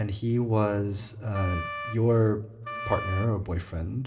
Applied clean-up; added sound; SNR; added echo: none; Wind instrument, woodwind instrument; 11 dB; reverberation time 1.8 s.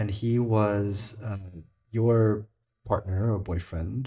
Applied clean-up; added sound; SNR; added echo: neural mask model DeepFilterNet 3.